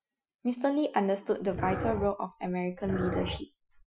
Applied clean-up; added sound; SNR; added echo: classical method Wiener filter.